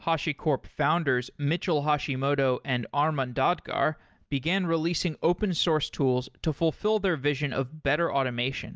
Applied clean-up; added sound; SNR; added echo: none; none; none; none.